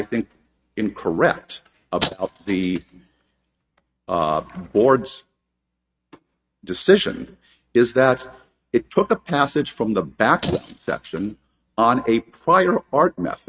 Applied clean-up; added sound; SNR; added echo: neural mask model RNNoise.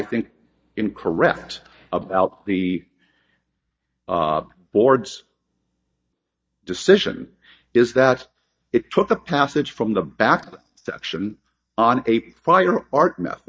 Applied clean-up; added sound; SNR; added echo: neural mask model DeepFilterNet 3.